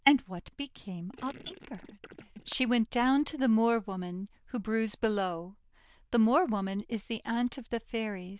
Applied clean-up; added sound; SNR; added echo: neural diffusion model UNIVERSE++.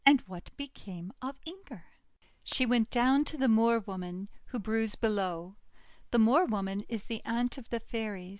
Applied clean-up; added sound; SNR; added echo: none; none; none; none.